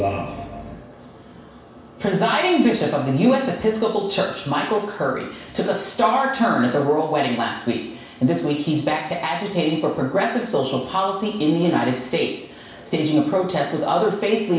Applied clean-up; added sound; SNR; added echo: none; none; none; reverberation time 0.7 s.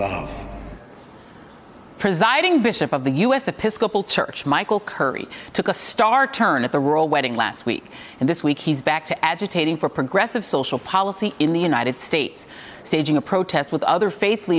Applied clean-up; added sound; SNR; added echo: none; none; none; none.